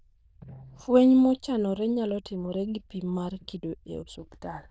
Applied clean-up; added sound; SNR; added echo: neural diffusion model UNIVERSE++.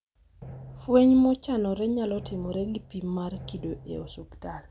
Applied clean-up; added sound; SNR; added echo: none; Drum; 18 dB; none.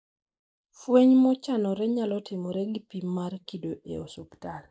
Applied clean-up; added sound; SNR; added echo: neural mask model Resemble Enhance denoiser.